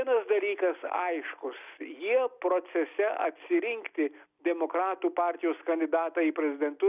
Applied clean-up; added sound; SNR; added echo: none; none; none; none.